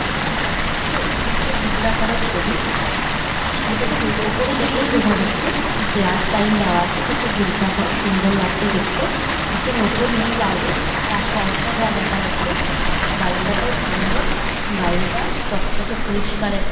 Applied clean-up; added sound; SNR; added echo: none; Water; -3 dB; reverberation time 1.3 s.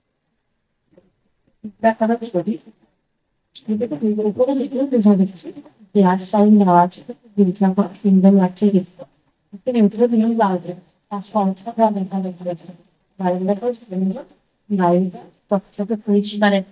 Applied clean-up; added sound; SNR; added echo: neural mask model DeepFilterNet 3.